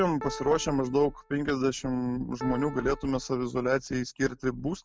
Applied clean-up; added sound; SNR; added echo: none; Piano; 17 dB; none.